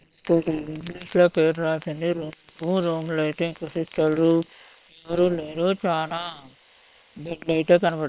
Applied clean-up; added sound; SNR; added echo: neural separator model SepFormer WHAM!.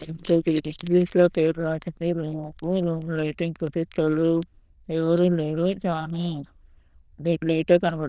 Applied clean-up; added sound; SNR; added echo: neural diffusion model UNIVERSE++.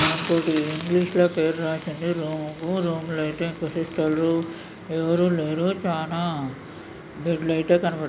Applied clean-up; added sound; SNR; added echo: none; Hiss; 14 dB; none.